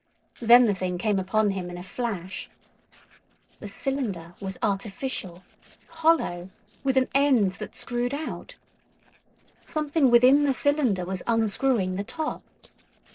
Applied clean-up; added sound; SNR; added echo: neural separator model SepFormer DNS4.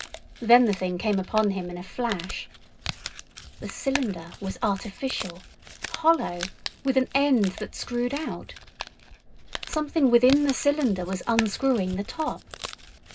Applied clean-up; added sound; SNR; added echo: none; Crumpling, crinkling; 13 dB; reverberation time 0.2 s.